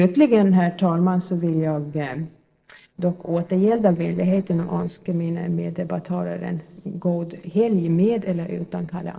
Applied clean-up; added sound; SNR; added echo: neural separator model SepFormer DNS4.